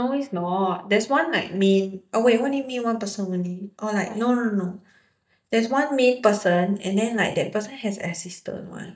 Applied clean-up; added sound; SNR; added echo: neural mask model DeepFilterNet 3.